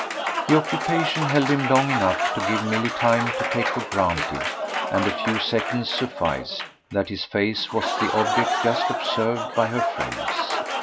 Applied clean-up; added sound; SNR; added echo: none; Applause; 2 dB; none.